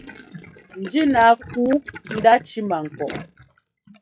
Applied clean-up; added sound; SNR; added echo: classical method log-MMSE.